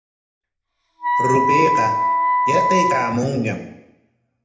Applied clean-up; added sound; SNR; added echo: none; Wind instrument, woodwind instrument; -5 dB; reverberation time 0.8 s.